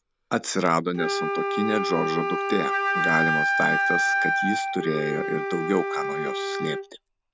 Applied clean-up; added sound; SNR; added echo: none; Wind instrument, woodwind instrument; -2 dB; none.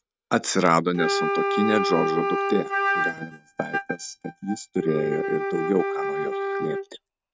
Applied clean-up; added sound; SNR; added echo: neural mask model RNNoise.